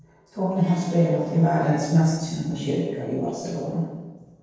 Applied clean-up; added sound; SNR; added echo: neural separator model SepFormer DNS4.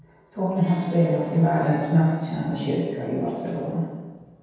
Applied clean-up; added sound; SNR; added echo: none; Harp; 18 dB; reverberation time 1.2 s.